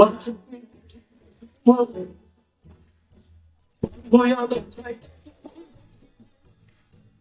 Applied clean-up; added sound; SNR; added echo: neural mask model DeepFilterNet 3.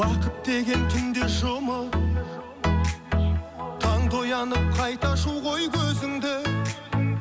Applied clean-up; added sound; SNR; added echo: none; none; none; none.